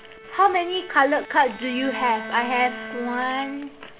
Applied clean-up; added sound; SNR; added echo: none; Bowed string instrument; 14 dB; none.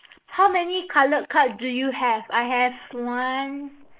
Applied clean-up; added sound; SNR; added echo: neural mask model Resemble Enhance denoiser.